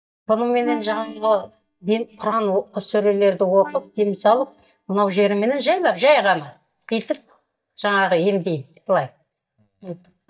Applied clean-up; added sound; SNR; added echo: neural mask model DeepFilterNet 3.